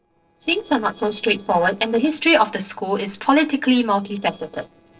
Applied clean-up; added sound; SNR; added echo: neural separator model SepFormer DNS4.